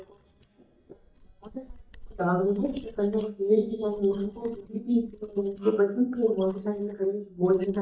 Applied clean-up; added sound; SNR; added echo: neural mask model DeepFilterNet 3.